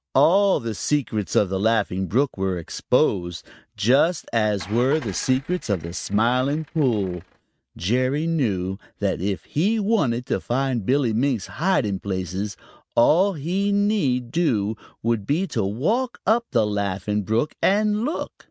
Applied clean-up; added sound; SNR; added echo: neural mask model RNNoise.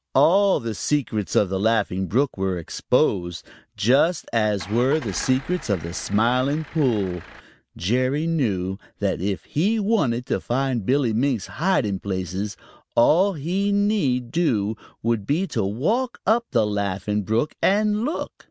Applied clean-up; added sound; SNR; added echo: none; Engine starting / Car; 17 dB; none.